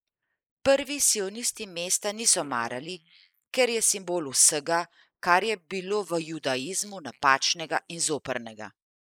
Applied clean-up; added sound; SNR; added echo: neural mask model Resemble Enhance denoiser.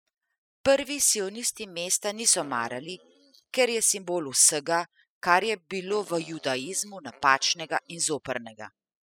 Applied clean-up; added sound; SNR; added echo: classical method spectral subtraction.